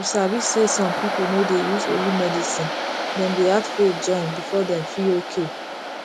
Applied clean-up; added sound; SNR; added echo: none; Waves, surf; 4 dB; none.